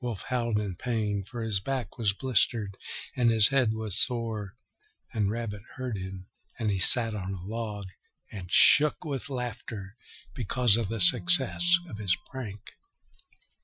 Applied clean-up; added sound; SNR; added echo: classical method Wiener filter.